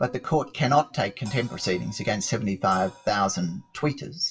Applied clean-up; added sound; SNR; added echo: classical method WPE with log-MMSE.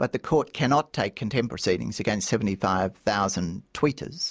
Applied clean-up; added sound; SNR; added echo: none; none; none; none.